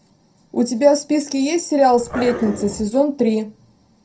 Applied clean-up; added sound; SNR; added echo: none; Growling; 10 dB; reverberation time 0.2 s.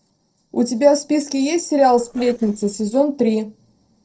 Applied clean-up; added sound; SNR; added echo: neural separator model SepFormer DNS4.